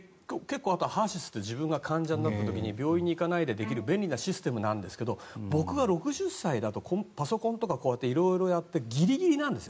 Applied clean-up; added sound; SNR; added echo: none; Bowed string instrument; 17 dB; none.